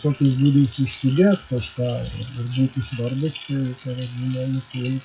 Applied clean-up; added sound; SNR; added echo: classical method WPE with log-MMSE.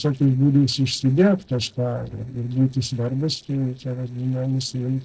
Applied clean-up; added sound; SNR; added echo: neural separator model SepFormer DNS4.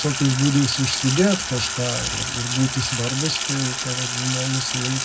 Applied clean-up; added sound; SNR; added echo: none; Sink (filling or washing); 3 dB; reverberation time 0.3 s.